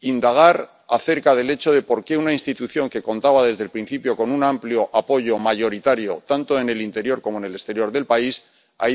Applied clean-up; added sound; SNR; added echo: none; none; none; none.